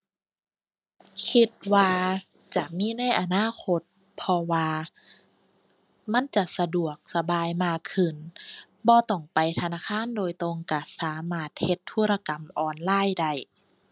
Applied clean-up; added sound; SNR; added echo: none; none; none; none.